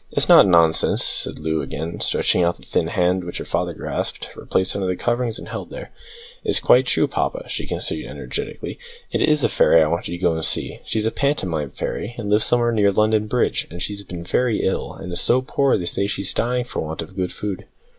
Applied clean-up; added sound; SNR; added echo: none; none; none; none.